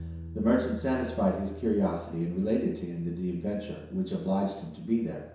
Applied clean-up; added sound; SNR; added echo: none; Bass guitar; 15 dB; reverberation time 0.7 s.